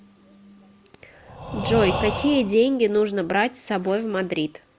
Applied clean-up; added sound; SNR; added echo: none; Breathing; 7 dB; none.